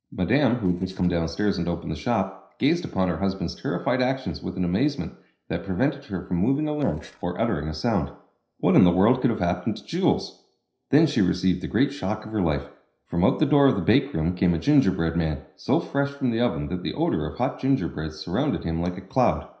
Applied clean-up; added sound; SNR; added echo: neural separator model SepFormer DNS4.